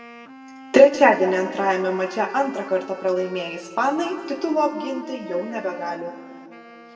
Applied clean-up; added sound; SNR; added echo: none; Wind instrument, woodwind instrument; 18 dB; reverberation time 1.8 s.